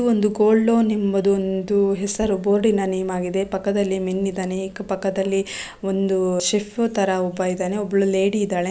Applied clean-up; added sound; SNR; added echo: none; none; none; none.